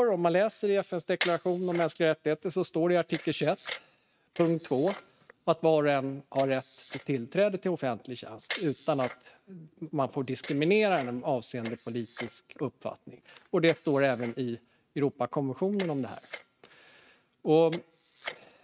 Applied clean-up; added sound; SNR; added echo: neural mask model RNNoise.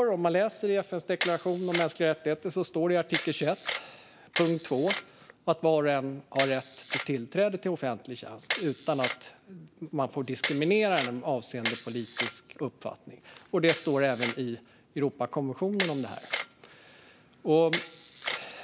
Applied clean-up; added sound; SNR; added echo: none; Camera; 9 dB; none.